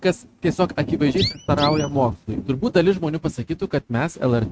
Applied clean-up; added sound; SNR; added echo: neural mask model RNNoise.